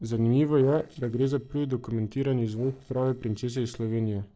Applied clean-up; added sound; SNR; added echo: neural separator model SepFormer DNS4.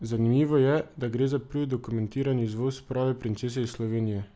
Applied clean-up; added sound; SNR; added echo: none; none; none; none.